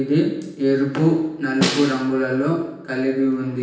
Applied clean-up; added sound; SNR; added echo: none; Snare drum; 6 dB; reverberation time 0.9 s.